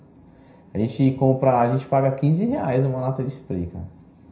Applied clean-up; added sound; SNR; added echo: none; none; none; reverberation time 0.5 s.